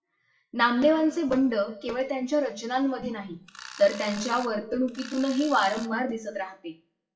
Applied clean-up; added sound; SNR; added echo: classical method WPE with log-MMSE.